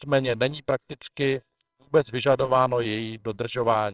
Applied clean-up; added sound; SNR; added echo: neural separator model SepFormer WHAMR!.